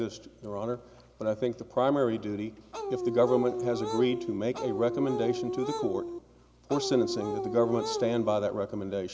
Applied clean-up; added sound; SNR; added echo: none; Dog; 4 dB; none.